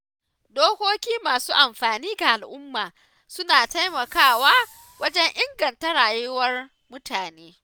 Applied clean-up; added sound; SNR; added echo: none; Fireworks; 20 dB; none.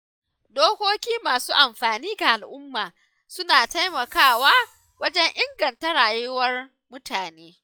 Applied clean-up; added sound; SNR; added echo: classical method log-MMSE.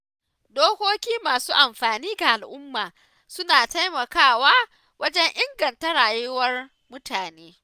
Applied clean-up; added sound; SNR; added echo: none; none; none; none.